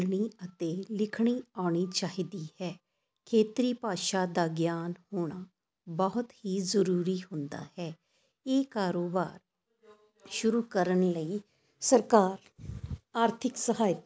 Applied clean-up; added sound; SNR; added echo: none; none; none; none.